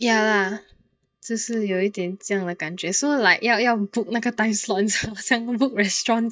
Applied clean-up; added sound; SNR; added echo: neural mask model DeepFilterNet 3.